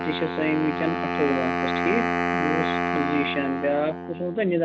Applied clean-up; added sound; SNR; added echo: none; Wind instrument, woodwind instrument; 0 dB; none.